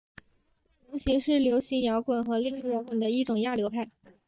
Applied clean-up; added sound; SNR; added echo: neural mask model DeepFilterNet 3.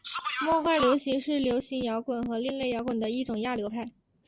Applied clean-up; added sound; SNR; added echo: none; none; none; none.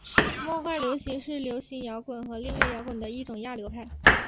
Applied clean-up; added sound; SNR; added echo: none; Domestic sounds, home sounds; -4 dB; none.